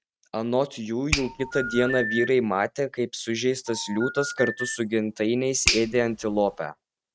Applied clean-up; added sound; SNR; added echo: neural mask model RNNoise.